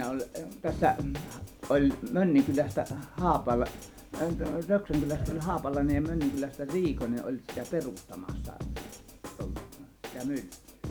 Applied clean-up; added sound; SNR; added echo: none; Drum kit; 10 dB; none.